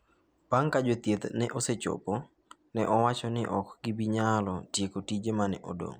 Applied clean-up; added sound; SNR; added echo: none; none; none; none.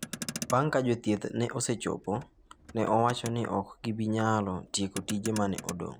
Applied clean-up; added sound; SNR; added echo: none; Motor vehicle (road); 14 dB; none.